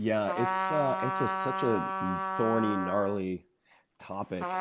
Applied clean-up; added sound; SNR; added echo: none; Trumpet; 2 dB; none.